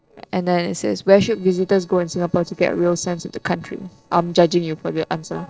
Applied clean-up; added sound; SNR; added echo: neural separator model SepFormer DNS4.